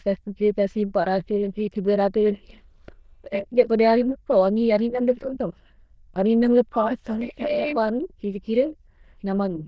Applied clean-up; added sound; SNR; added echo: neural diffusion model UNIVERSE++.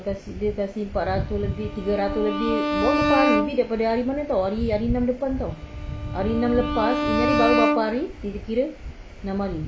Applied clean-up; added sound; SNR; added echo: none; Bowed string instrument; 1 dB; none.